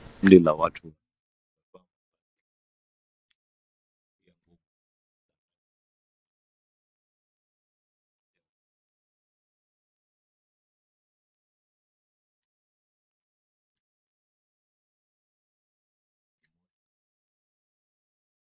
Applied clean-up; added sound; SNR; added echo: neural mask model DeepFilterNet 3.